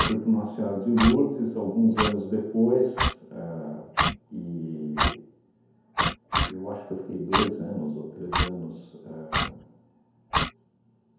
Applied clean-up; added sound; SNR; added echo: none; Clock; 3 dB; reverberation time 0.9 s.